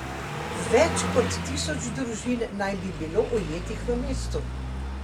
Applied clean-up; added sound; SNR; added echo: none; Car passing by; 3 dB; none.